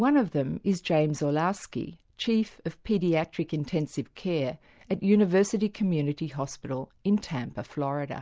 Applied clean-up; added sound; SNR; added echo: none; none; none; none.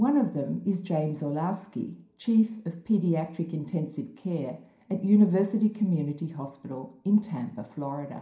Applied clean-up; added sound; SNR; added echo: none; none; none; reverberation time 0.5 s.